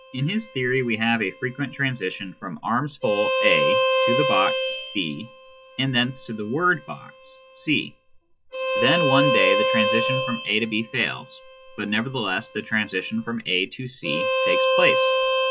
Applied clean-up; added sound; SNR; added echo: classical method log-MMSE.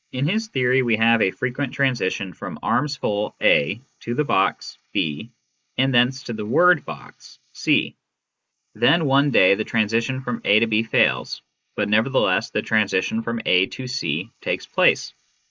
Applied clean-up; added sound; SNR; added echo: neural mask model Resemble Enhance denoiser.